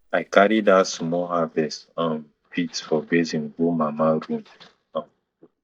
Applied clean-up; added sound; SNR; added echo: neural mask model DeepFilterNet 3.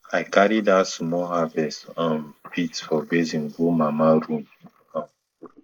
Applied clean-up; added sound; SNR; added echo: neural mask model Resemble Enhance denoiser.